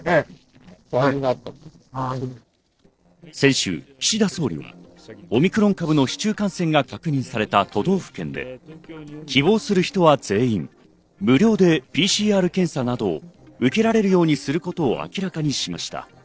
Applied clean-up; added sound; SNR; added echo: neural separator model SepFormer DNS4.